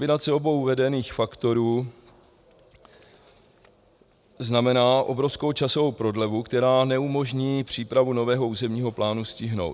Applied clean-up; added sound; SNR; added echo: none; none; none; none.